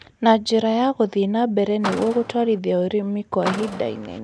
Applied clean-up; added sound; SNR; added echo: none; Car; 13 dB; none.